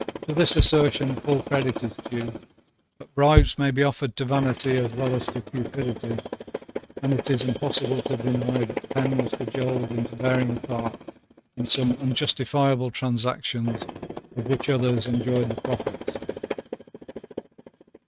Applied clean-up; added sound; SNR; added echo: neural mask model RNNoise.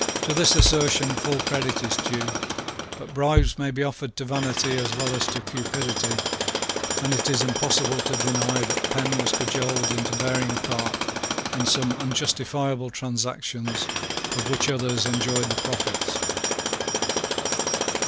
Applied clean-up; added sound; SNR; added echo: none; Bass drum + Tools; 0 dB; none.